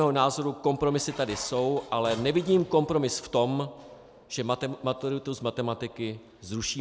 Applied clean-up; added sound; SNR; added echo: none; Dishes, pots, and pans; 19 dB; none.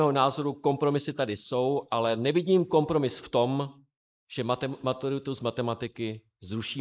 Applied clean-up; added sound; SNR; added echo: neural mask model Resemble Enhance denoiser.